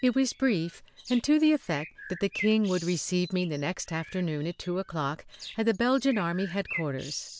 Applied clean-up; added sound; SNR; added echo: none; Bird; 16 dB; none.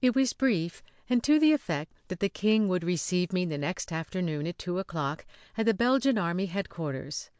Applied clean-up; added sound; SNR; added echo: none; none; none; none.